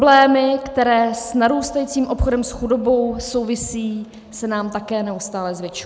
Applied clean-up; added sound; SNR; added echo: none; none; none; none.